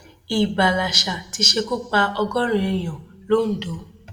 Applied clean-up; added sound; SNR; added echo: none; none; none; reverberation time 0.5 s.